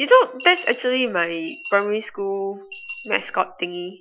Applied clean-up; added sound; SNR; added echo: classical method Wiener filter.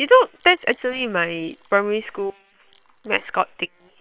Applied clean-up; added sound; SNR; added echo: neural separator model SepFormer WHAM!.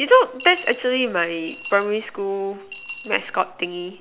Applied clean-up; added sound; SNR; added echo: none; Coin (dropping) / Glass; 18 dB; none.